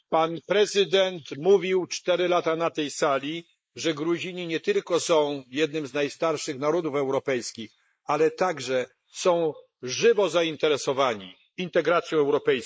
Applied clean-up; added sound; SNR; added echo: neural mask model Resemble Enhance denoiser.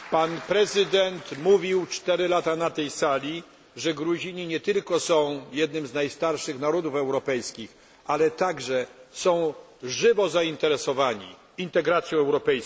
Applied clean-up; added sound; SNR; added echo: none; none; none; none.